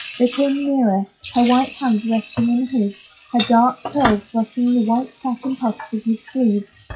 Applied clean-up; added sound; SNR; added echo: classical method WPE with log-MMSE.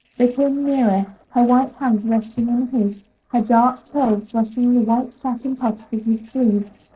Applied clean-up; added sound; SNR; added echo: neural separator model SepFormer DNS4.